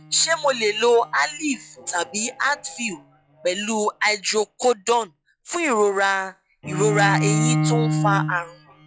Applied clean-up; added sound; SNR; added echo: classical method log-MMSE.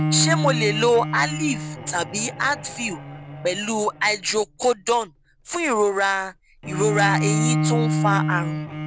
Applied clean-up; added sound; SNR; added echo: none; Bowed string instrument; 3 dB; none.